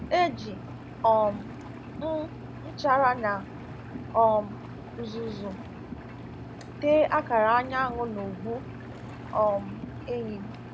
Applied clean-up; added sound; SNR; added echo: none; Engine; 11 dB; none.